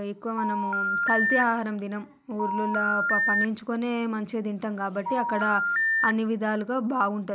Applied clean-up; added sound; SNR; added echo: none; Telephone; -2 dB; none.